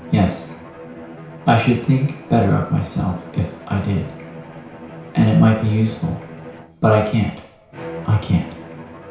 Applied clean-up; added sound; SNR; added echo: none; Bowed string instrument; 16 dB; reverberation time 0.6 s.